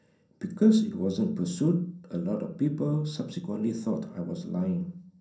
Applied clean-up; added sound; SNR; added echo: none; none; none; reverberation time 0.6 s.